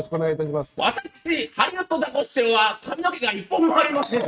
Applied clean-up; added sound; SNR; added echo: neural mask model RNNoise.